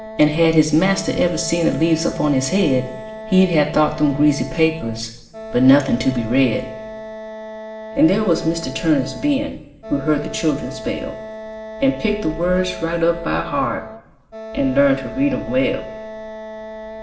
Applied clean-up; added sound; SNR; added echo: none; Wind instrument, woodwind instrument; 13 dB; reverberation time 0.8 s.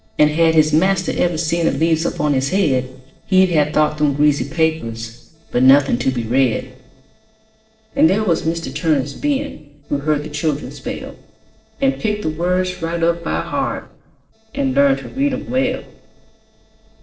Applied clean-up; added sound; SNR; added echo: neural separator model SepFormer DNS4.